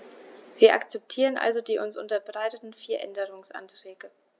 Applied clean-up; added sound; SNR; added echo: none; none; none; none.